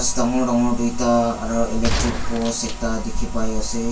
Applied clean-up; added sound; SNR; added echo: none; Gunshot, gunfire; 8 dB; reverberation time 0.1 s.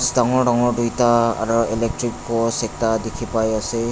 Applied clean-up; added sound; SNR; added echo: none; none; none; none.